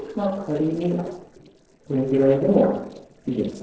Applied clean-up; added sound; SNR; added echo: neural separator model SepFormer DNS4.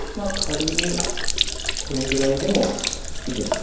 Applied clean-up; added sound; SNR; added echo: none; Sink (filling or washing); 0 dB; reverberation time 1.0 s.